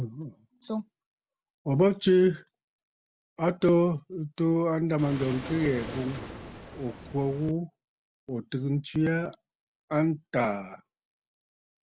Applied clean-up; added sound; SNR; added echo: none; Waves, surf; 11 dB; none.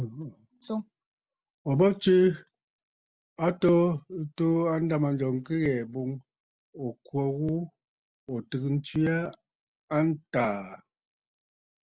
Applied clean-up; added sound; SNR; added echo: none; none; none; none.